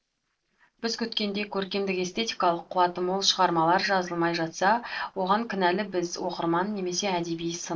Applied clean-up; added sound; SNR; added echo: neural separator model SepFormer DNS4.